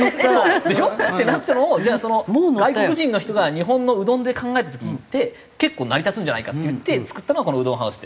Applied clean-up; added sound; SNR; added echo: none; none; none; none.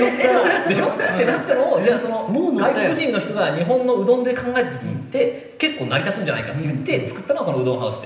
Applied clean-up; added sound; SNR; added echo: none; none; none; reverberation time 0.9 s.